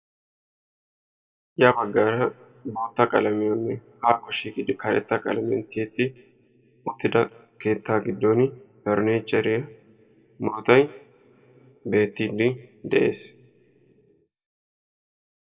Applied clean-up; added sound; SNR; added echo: none; none; none; reverberation time 0.5 s.